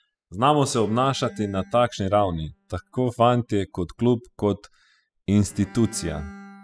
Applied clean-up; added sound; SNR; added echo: classical method spectral subtraction.